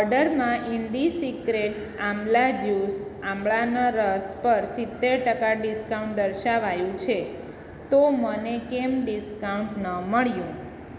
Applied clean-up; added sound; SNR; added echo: none; none; none; none.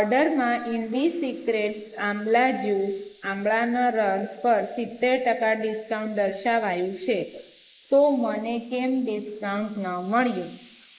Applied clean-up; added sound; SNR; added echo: neural mask model Resemble Enhance denoiser.